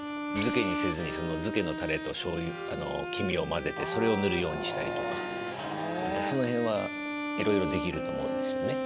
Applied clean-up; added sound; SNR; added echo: none; Bowed string instrument; 3 dB; none.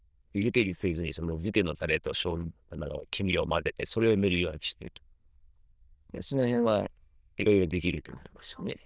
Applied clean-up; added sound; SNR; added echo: neural diffusion model UNIVERSE++.